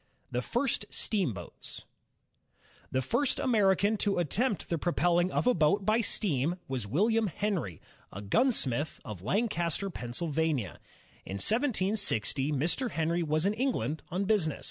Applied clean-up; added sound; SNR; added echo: none; none; none; none.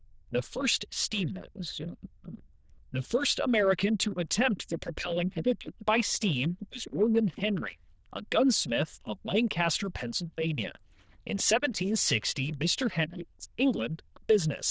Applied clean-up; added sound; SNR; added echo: neural diffusion model UNIVERSE++.